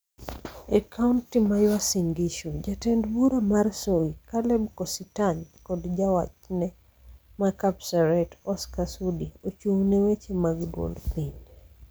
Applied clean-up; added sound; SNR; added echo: none; none; none; none.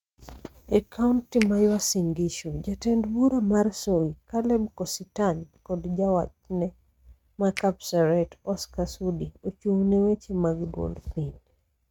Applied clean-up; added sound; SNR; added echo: neural mask model RNNoise.